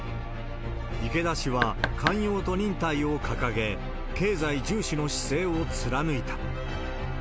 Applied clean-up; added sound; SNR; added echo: none; Knock; 5 dB; none.